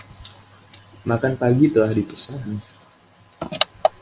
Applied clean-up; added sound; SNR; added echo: none; none; none; none.